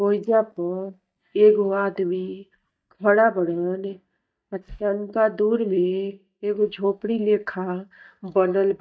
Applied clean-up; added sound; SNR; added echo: neural mask model DeepFilterNet 3.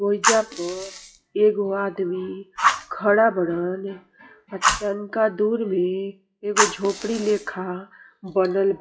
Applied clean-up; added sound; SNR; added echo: classical method WPE with log-MMSE.